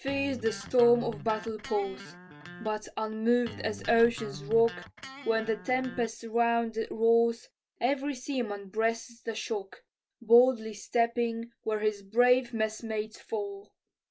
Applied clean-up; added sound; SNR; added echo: none; Electric guitar; 15 dB; none.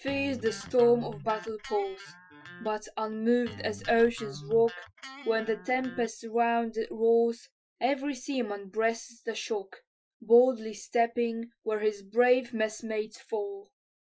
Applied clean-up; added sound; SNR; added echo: classical method Wiener filter.